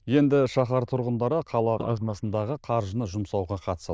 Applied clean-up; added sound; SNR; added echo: neural diffusion model UNIVERSE++.